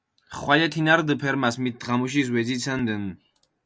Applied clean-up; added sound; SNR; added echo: none; none; none; none.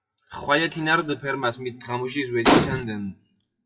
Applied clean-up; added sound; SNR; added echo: classical method WPE with log-MMSE.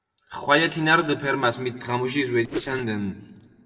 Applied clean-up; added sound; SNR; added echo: neural separator model SepFormer DNS4.